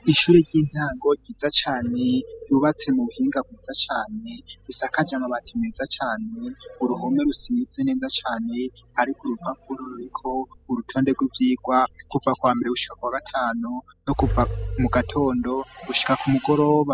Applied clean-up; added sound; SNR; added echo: classical method spectral subtraction.